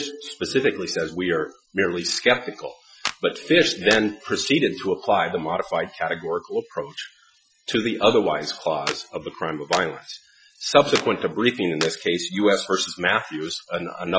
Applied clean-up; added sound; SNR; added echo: classical method Wiener filter.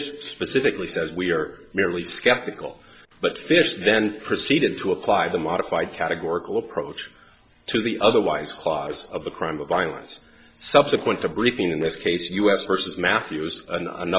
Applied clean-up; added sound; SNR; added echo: neural separator model SepFormer DNS4.